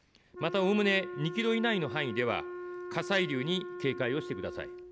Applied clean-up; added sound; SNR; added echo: none; Wind instrument, woodwind instrument; 9 dB; none.